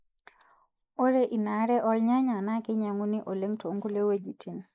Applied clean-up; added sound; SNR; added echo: neural mask model Resemble Enhance denoiser.